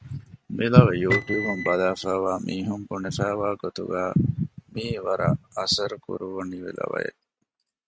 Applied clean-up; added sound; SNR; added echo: neural mask model RNNoise.